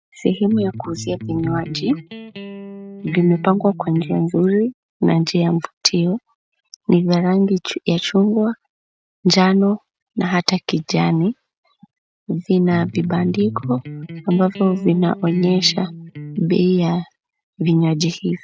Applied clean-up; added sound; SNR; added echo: neural mask model RNNoise.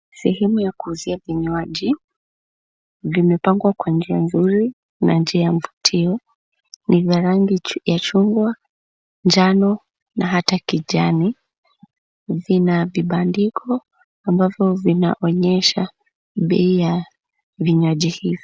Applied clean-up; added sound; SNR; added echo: none; none; none; none.